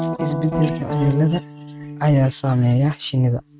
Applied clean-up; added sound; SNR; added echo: neural mask model RNNoise.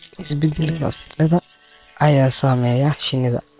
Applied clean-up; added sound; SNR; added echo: neural separator model SepFormer WHAM!.